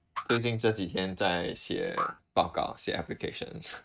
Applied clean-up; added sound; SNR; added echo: neural mask model RNNoise.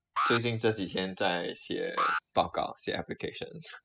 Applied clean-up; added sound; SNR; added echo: classical method spectral subtraction.